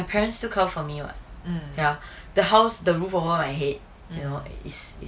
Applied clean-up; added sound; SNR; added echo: none; none; none; none.